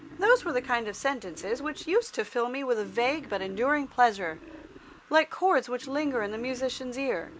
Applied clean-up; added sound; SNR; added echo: none; Wild animals; 20 dB; none.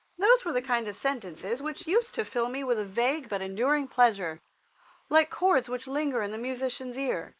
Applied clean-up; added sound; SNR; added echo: neural mask model Resemble Enhance denoiser.